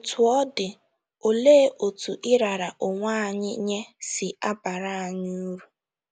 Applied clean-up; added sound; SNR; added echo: none; none; none; none.